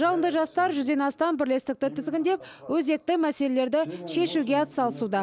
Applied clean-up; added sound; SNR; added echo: none; none; none; none.